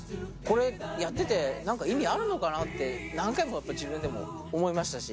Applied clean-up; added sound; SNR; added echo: none; none; none; none.